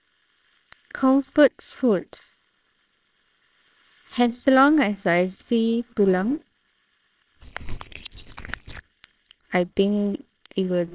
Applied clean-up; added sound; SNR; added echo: neural separator model SepFormer WHAMR!.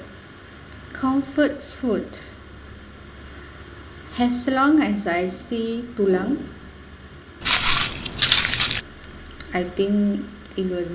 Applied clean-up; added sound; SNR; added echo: none; Walk, footsteps; -3 dB; reverberation time 1.5 s.